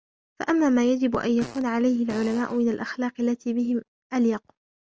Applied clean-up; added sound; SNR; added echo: none; Fart; 17 dB; none.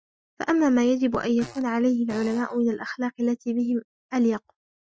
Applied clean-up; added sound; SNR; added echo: classical method Wiener filter.